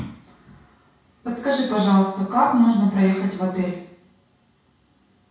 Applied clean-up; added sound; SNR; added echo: none; none; none; reverberation time 0.6 s.